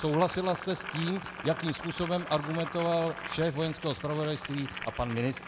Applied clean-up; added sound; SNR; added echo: none; Boiling; 10 dB; none.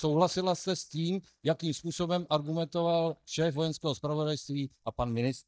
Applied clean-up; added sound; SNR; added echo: neural mask model DeepFilterNet 3.